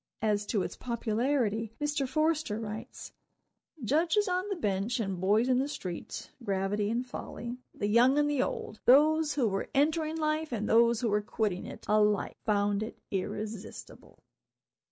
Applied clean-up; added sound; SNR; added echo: none; none; none; none.